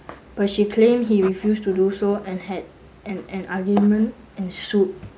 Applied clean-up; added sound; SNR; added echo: none; none; none; none.